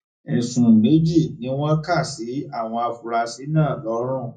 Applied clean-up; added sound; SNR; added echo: none; none; none; reverberation time 0.4 s.